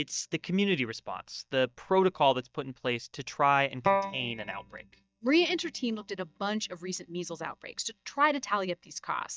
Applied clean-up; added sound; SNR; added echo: neural mask model DeepFilterNet 3.